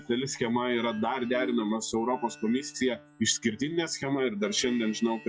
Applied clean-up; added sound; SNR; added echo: classical method log-MMSE.